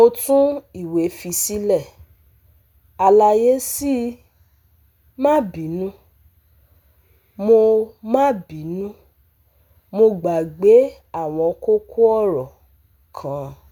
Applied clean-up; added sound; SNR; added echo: none; none; none; none.